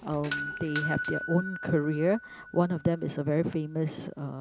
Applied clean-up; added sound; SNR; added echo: none; Doorbell; 10 dB; none.